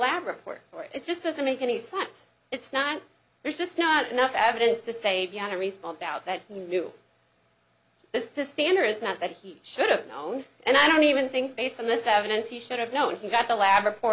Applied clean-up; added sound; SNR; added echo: none; none; none; none.